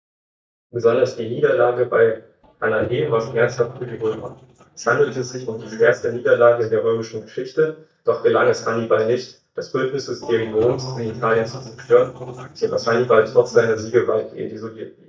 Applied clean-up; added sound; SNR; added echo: neural mask model DeepFilterNet 3.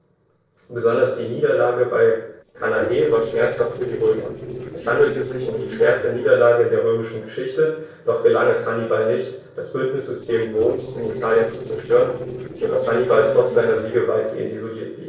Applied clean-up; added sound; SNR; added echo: neural separator model SepFormer DNS4.